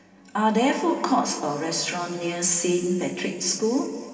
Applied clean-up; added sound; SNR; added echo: none; none; none; reverberation time 2.5 s.